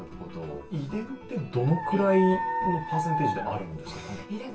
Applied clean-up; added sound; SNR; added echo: none; Dog; 2 dB; reverberation time 0.2 s.